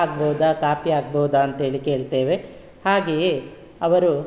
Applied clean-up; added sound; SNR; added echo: none; none; none; none.